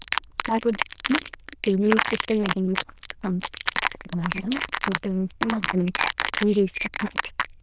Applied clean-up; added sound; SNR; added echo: neural diffusion model UNIVERSE++.